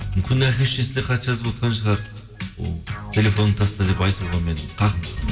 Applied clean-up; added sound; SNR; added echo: none; none; none; reverberation time 1.3 s.